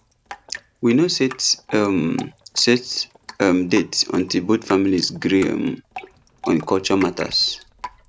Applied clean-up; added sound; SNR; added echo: none; Drip; 19 dB; none.